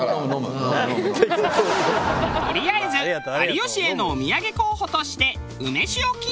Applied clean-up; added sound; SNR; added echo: none; none; none; none.